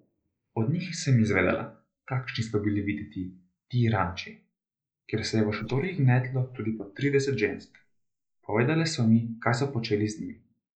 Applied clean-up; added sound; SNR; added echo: neural mask model Resemble Enhance denoiser.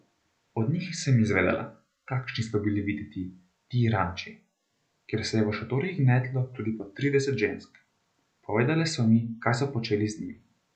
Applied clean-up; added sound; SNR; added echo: none; none; none; none.